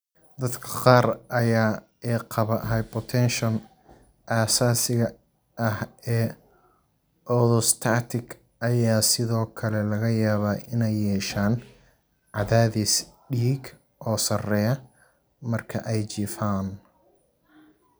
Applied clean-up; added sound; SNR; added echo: none; none; none; none.